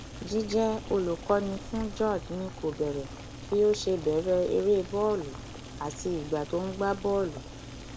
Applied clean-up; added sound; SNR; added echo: none; Boiling; 12 dB; none.